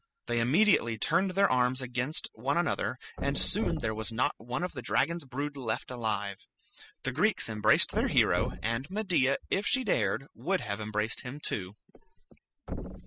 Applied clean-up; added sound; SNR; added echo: classical method spectral subtraction.